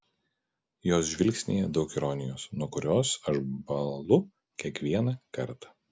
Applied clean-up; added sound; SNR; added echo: none; none; none; none.